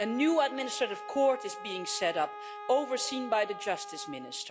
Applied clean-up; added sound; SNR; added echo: none; Wind instrument, woodwind instrument; 12 dB; none.